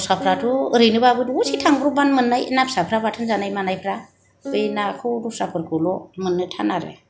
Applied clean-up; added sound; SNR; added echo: none; Piano; 10 dB; none.